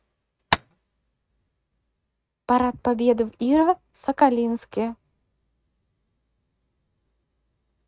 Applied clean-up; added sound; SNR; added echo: neural mask model RNNoise.